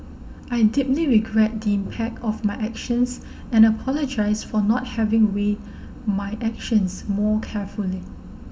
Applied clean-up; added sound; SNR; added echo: none; Tap; 19 dB; reverberation time 0.6 s.